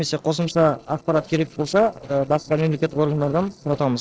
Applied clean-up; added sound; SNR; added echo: neural separator model SepFormer DNS4.